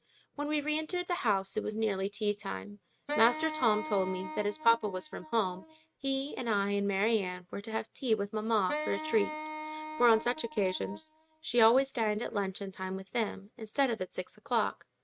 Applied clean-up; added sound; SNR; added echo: neural mask model RNNoise.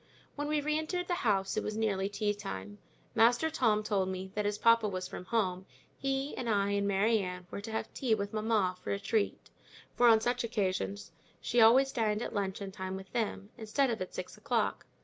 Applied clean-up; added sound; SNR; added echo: none; none; none; none.